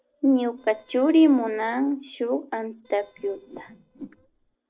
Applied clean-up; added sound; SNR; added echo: neural separator model SepFormer DNS4.